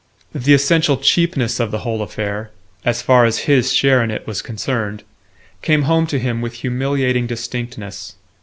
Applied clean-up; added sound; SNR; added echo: none; none; none; none.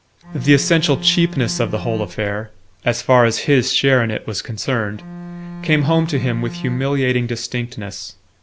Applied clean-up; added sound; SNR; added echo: none; Bowed string instrument; 12 dB; none.